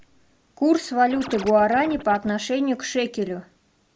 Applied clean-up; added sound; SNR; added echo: none; Scratching (performance technique); 15 dB; none.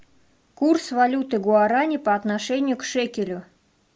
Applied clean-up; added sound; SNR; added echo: none; none; none; none.